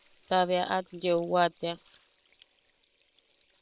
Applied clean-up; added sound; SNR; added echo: neural separator model SepFormer WHAM!.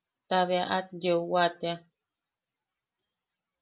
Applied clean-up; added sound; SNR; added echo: none; none; none; none.